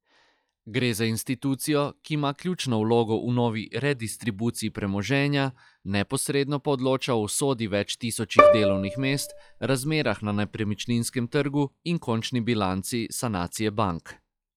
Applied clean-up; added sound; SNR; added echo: classical method log-MMSE.